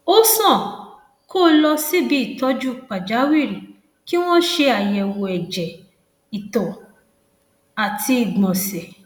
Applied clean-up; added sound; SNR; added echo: none; none; none; none.